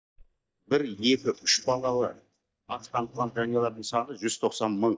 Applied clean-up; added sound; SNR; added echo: neural mask model DeepFilterNet 3.